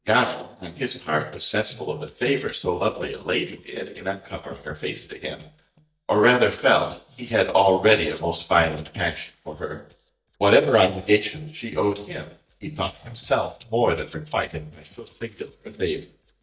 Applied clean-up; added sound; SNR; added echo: neural mask model DeepFilterNet 3.